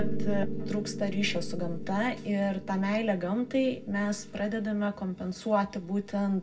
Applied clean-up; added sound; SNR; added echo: none; Piano; 5 dB; reverberation time 0.4 s.